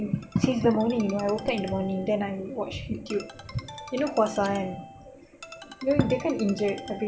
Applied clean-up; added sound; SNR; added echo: none; Ringtone; 16 dB; none.